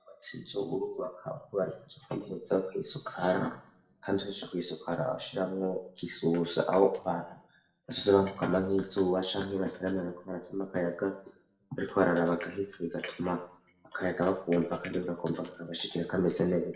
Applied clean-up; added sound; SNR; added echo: none; none; none; reverberation time 0.6 s.